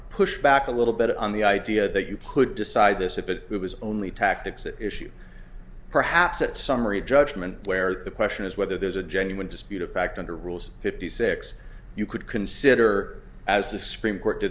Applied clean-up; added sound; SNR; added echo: none; none; none; none.